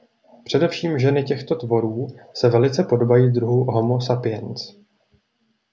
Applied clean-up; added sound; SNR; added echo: none; none; none; none.